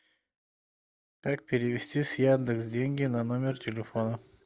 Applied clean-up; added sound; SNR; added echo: neural mask model DeepFilterNet 3.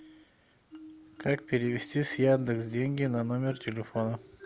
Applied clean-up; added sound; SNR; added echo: none; Marimba, xylophone; 18 dB; none.